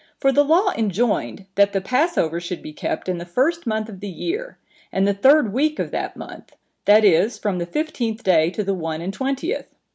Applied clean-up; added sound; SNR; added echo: none; none; none; none.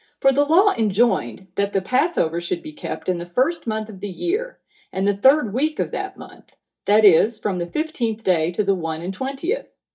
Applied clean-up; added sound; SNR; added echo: neural mask model DeepFilterNet 3.